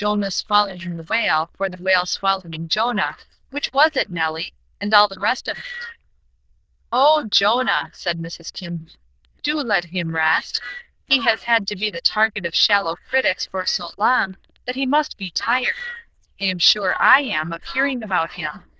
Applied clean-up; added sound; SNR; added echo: neural diffusion model UNIVERSE++.